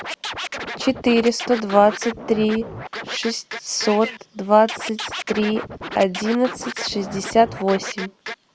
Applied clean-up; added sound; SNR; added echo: none; Scratching (performance technique); 10 dB; none.